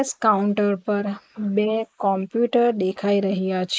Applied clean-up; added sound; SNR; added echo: neural mask model Resemble Enhance denoiser.